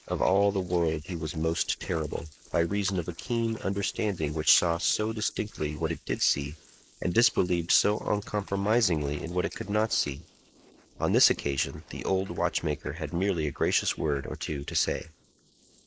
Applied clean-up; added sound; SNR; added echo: neural mask model Resemble Enhance denoiser.